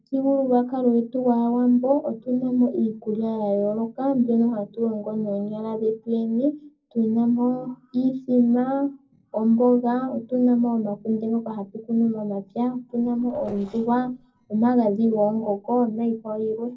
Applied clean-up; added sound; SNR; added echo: neural separator model SepFormer DNS4.